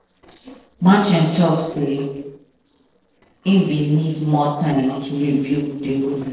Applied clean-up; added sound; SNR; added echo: neural separator model SepFormer DNS4.